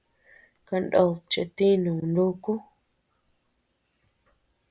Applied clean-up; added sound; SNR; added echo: none; none; none; none.